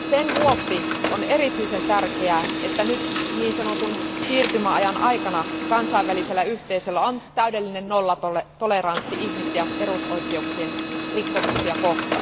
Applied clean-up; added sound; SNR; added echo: none; Printer; 3 dB; none.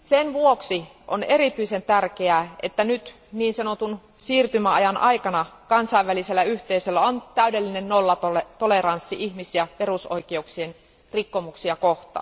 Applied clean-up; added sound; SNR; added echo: none; none; none; none.